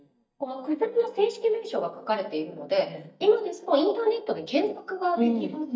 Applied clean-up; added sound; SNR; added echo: neural mask model DeepFilterNet 3.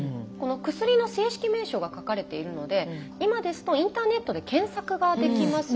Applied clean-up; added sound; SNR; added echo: none; none; none; none.